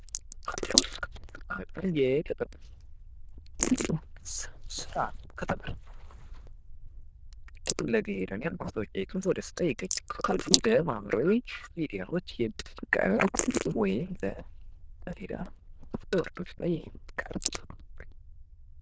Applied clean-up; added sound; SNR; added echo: neural diffusion model UNIVERSE++.